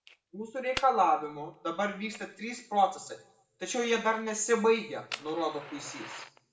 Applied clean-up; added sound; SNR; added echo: none; Fire; 17 dB; reverberation time 0.5 s.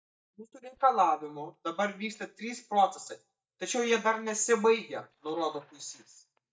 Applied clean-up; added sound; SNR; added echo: neural mask model DeepFilterNet 3.